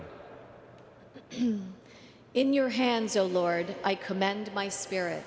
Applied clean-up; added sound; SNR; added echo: none; none; none; none.